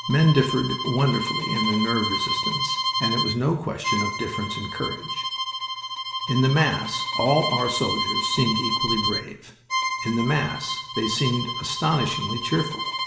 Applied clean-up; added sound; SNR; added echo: none; Bowed string instrument; 3 dB; reverberation time 0.7 s.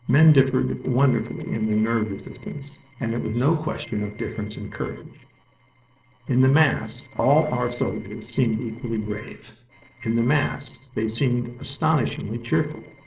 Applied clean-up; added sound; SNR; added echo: neural separator model SepFormer DNS4.